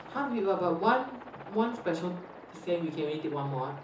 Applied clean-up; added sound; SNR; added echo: none; Aircraft; 16 dB; reverberation time 0.7 s.